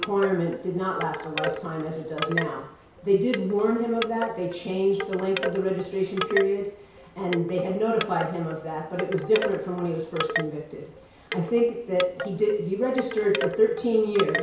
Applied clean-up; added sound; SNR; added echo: none; Wind chime / Wood; 8 dB; reverberation time 0.6 s.